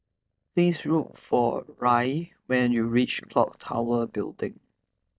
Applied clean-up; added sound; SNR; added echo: neural mask model DeepFilterNet 3.